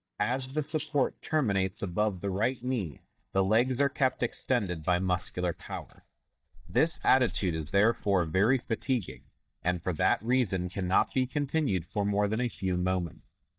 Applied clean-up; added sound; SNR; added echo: neural mask model DeepFilterNet 3.